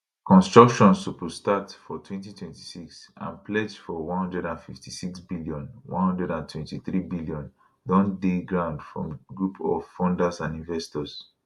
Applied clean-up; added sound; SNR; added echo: none; none; none; none.